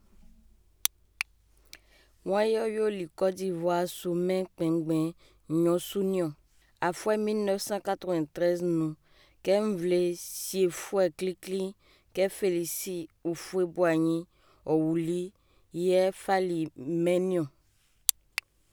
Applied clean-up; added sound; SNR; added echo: none; none; none; none.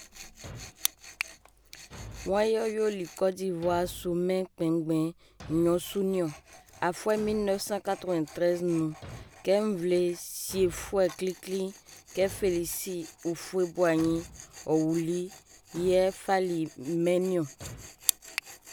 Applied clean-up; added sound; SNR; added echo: none; Tools + Thump, thud; 18 dB; none.